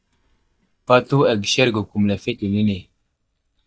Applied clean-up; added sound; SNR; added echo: neural mask model DeepFilterNet 3.